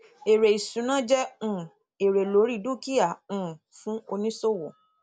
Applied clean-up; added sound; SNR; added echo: none; none; none; none.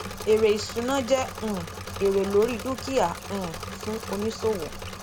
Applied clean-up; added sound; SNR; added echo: none; Engine / Mechanisms; 10 dB; none.